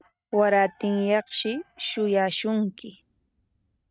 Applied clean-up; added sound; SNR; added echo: neural mask model RNNoise.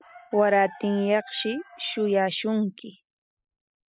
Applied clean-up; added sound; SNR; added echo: classical method spectral subtraction.